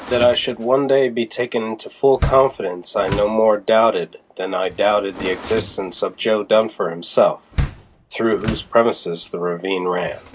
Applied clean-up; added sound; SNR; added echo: none; Door; 12 dB; none.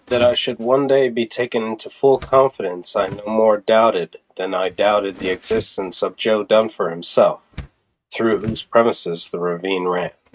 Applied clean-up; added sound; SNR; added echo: neural mask model RNNoise.